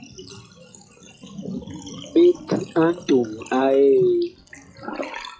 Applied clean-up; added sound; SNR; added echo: classical method log-MMSE.